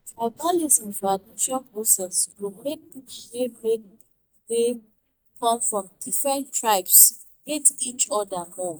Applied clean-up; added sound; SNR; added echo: neural mask model DeepFilterNet 3.